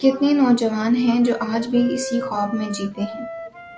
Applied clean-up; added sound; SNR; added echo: none; Wind instrument, woodwind instrument; 14 dB; none.